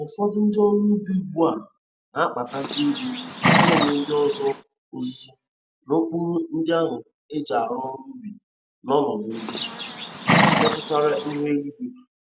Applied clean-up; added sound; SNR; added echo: none; Livestock, farm animals, working animals; -2 dB; none.